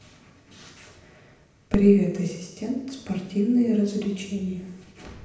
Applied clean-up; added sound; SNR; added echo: none; Fireworks; 15 dB; reverberation time 0.8 s.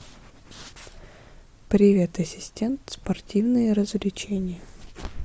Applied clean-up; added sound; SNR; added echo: none; none; none; none.